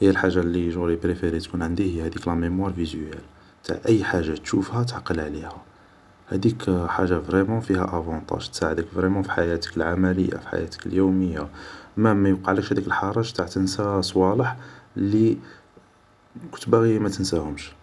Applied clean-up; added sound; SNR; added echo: none; none; none; none.